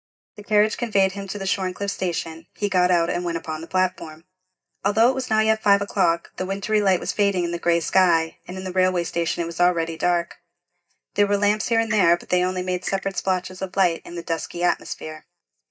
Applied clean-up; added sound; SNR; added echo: neural mask model DeepFilterNet 3.